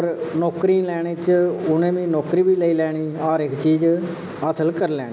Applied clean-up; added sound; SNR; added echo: none; none; none; none.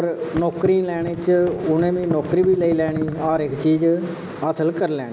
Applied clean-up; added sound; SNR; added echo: none; Thump, thud; 12 dB; none.